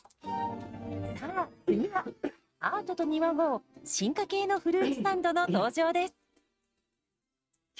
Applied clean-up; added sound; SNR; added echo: neural mask model RNNoise.